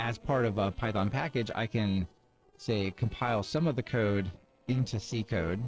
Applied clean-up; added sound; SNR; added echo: neural separator model SepFormer DNS4.